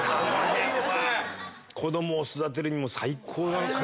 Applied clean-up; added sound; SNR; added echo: none; none; none; none.